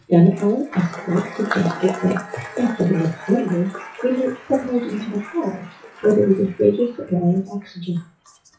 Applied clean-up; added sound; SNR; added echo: classical method WPE with log-MMSE.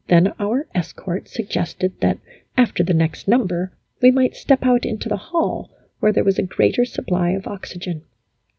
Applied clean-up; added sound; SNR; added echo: none; none; none; none.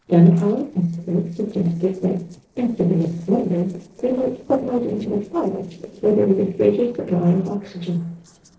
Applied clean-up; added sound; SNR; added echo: neural separator model SepFormer DNS4.